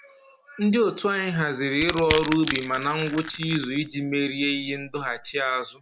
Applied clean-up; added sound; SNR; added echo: none; Crushing; 9 dB; none.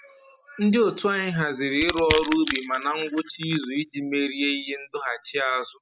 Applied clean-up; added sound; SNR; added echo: classical method spectral subtraction.